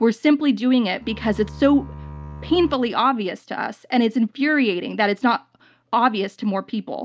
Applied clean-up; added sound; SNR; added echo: none; Bowed string instrument; 15 dB; none.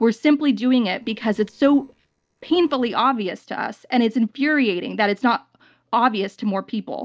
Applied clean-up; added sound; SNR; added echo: neural separator model SepFormer DNS4.